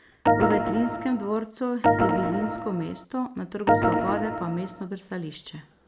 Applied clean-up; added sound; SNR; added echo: none; Organ; -5 dB; none.